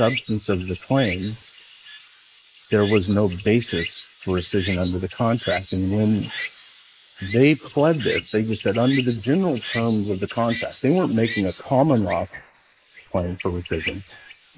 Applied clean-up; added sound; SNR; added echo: neural mask model Resemble Enhance denoiser.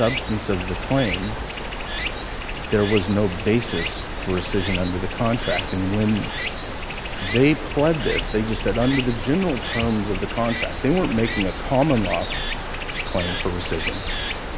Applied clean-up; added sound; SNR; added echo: none; Stream; 4 dB; none.